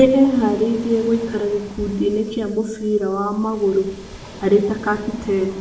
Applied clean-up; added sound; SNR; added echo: none; Waves, surf; 19 dB; reverberation time 0.7 s.